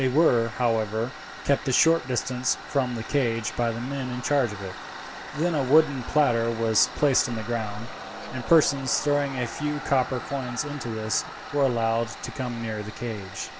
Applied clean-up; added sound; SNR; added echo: none; Tools; 12 dB; none.